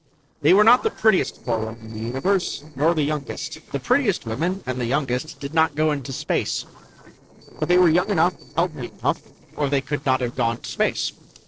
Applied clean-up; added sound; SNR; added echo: neural separator model SepFormer DNS4.